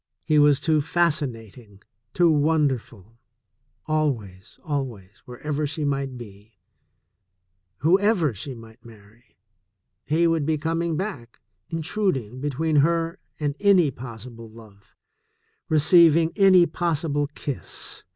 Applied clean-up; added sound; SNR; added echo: none; none; none; none.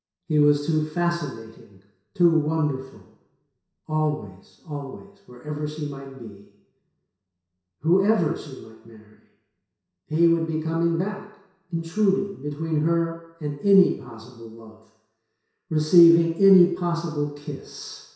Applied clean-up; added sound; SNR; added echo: none; none; none; reverberation time 0.7 s.